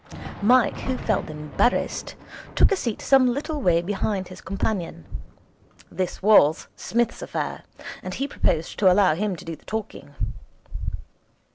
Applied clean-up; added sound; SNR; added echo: none; Thunder; 19 dB; none.